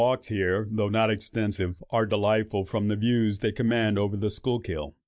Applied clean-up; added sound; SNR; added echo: neural mask model Resemble Enhance denoiser.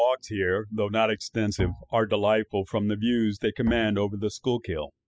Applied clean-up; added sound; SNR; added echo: classical method spectral subtraction.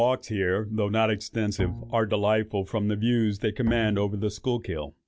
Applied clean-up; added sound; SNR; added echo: none; Bowed string instrument; 12 dB; none.